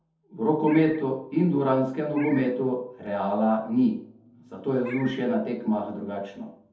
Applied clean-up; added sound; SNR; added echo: none; Meow; 19 dB; reverberation time 0.6 s.